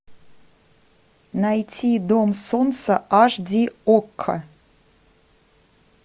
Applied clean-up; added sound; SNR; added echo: none; none; none; none.